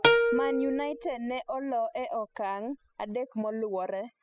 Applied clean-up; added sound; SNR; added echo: classical method spectral subtraction.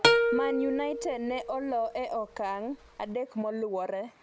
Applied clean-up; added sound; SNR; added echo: none; Plucked string instrument; -2 dB; none.